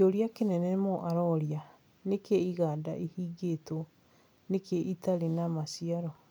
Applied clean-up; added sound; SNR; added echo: none; none; none; none.